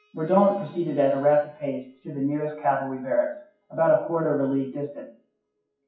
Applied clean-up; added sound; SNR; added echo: classical method WPE with log-MMSE.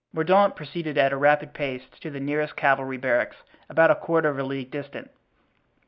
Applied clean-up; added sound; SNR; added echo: none; none; none; none.